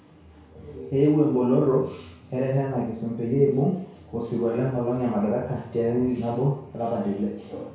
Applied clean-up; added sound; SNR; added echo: none; none; none; reverberation time 0.6 s.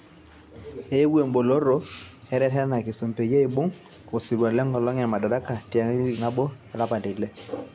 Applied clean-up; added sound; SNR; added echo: none; none; none; none.